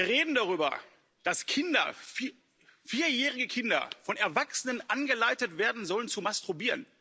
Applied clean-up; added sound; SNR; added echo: none; none; none; none.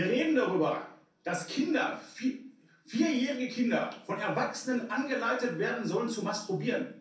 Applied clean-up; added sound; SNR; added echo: none; none; none; reverberation time 0.6 s.